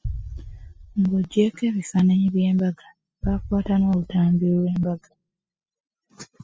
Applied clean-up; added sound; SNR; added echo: classical method spectral subtraction.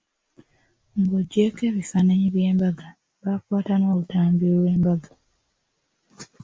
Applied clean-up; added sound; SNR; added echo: neural mask model Resemble Enhance denoiser.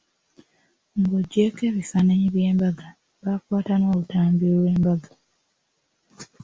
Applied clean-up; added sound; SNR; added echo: none; none; none; none.